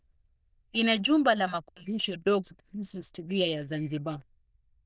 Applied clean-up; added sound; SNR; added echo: neural diffusion model UNIVERSE++.